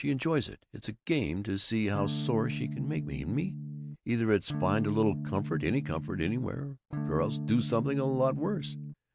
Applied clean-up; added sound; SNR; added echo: none; Electric guitar / Strum; 5 dB; none.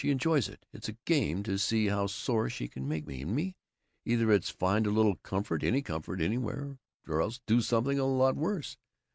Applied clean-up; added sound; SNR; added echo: none; none; none; none.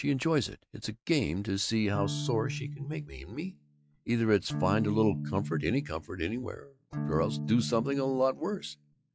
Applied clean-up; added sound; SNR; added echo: classical method log-MMSE.